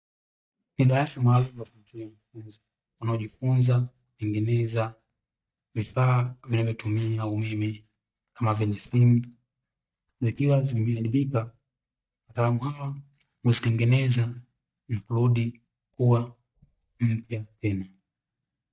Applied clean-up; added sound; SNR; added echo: neural mask model DeepFilterNet 3.